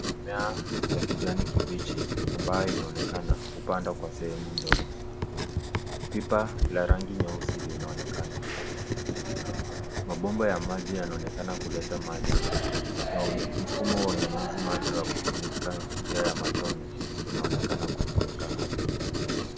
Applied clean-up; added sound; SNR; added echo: none; Writing; -4 dB; none.